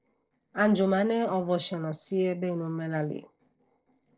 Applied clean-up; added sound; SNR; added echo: neural separator model SepFormer DNS4.